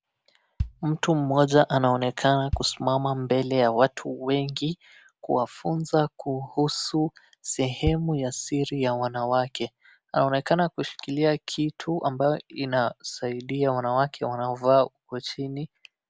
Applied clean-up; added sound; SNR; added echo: none; Bass drum; 13 dB; none.